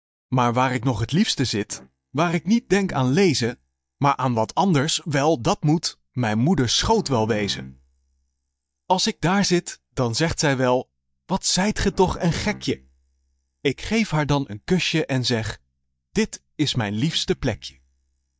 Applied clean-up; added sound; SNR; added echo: neural mask model DeepFilterNet 3.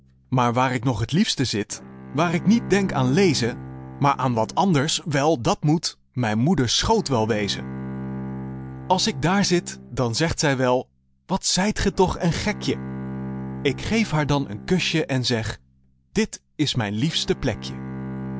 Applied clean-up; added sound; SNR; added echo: none; Bowed string instrument; 13 dB; none.